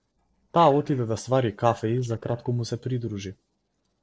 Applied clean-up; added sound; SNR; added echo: neural separator model SepFormer DNS4.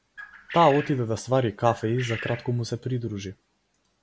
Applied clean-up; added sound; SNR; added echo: none; Bird; 13 dB; none.